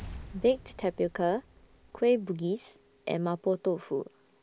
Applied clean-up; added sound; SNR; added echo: none; Explosion; 19 dB; none.